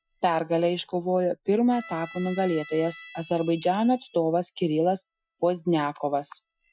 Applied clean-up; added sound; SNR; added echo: classical method Wiener filter.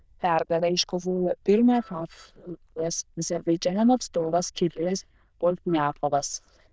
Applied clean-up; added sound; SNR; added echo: neural diffusion model UNIVERSE++.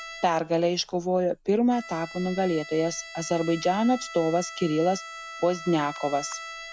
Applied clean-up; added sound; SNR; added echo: none; Bowed string instrument; 15 dB; none.